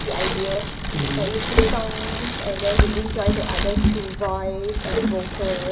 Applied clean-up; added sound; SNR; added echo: none; Bicycle; -4 dB; reverberation time 1.7 s.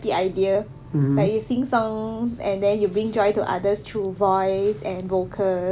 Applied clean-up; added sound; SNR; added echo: none; none; none; none.